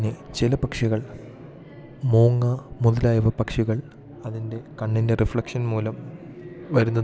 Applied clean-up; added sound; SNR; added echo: none; none; none; none.